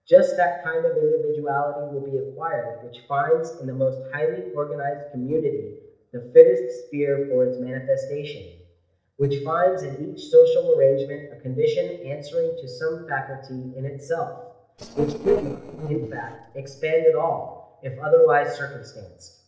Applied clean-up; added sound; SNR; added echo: neural separator model SepFormer DNS4.